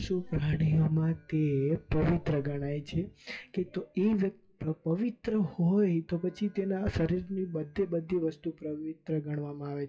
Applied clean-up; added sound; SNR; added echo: classical method WPE with log-MMSE.